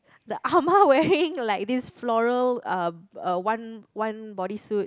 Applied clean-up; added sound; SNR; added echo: none; none; none; none.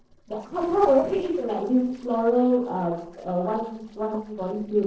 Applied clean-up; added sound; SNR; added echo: neural separator model SepFormer DNS4.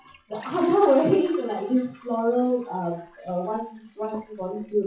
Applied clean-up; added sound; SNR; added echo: classical method WPE with log-MMSE.